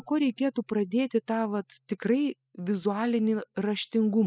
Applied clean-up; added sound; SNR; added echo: classical method spectral subtraction.